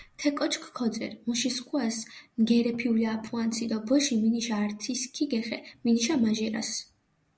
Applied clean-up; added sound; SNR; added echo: none; none; none; none.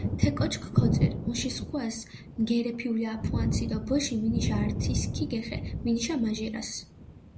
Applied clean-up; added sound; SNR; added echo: none; Thunder; 0 dB; none.